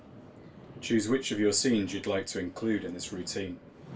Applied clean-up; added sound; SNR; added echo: none; Subway, metro, underground; 18 dB; reverberation time 0.2 s.